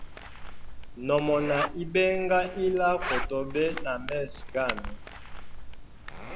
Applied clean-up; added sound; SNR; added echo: none; Zipper (clothing); 6 dB; none.